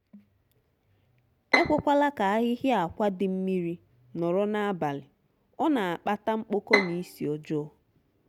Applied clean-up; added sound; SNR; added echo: none; Bowed string instrument; 2 dB; none.